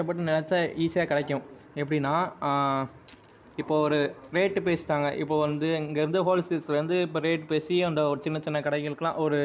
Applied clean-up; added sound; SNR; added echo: none; none; none; none.